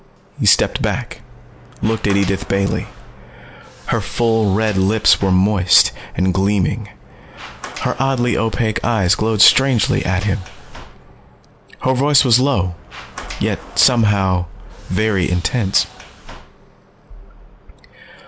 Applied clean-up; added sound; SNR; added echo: none; Sliding door; 20 dB; none.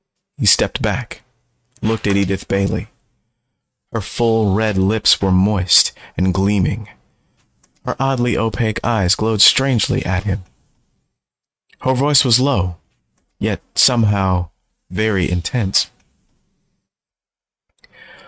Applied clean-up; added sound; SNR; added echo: neural mask model RNNoise.